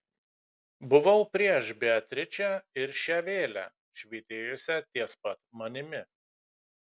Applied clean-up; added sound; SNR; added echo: none; none; none; none.